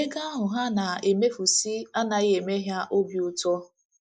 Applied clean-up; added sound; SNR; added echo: neural mask model Resemble Enhance denoiser.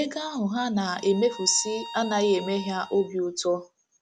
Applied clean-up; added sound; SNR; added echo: none; Bowed string instrument; 15 dB; none.